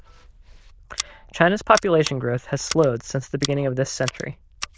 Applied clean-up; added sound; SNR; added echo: neural diffusion model UNIVERSE++.